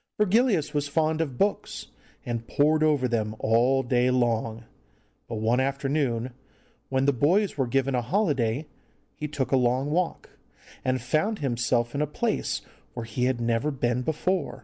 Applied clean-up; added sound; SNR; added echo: none; none; none; none.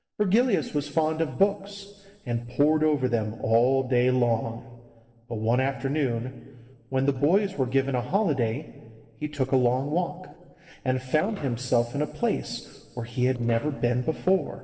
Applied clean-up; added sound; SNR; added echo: neural separator model SepFormer DNS4.